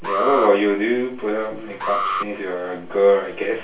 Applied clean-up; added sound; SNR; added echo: none; Alarm; 8 dB; reverberation time 0.3 s.